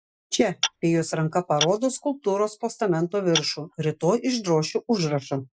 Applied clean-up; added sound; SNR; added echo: classical method Wiener filter.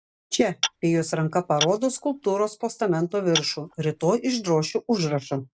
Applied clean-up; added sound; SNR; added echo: none; Tap / Glass; 9 dB; none.